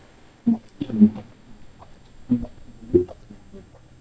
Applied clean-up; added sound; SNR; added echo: neural mask model DeepFilterNet 3.